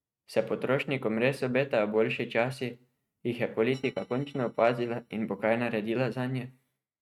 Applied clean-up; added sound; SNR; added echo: neural mask model RNNoise.